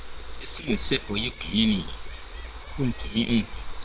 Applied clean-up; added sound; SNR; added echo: neural separator model SepFormer WHAM!.